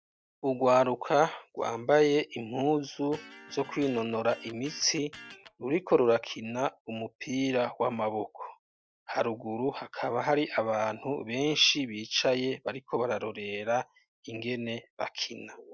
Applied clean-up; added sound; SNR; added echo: none; Electric guitar; 19 dB; none.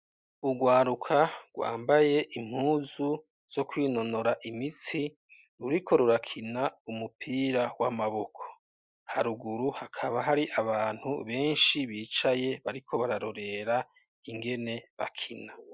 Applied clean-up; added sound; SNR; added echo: none; none; none; none.